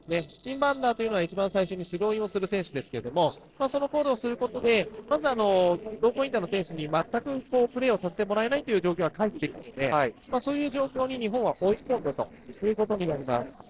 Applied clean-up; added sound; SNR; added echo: neural separator model SepFormer DNS4.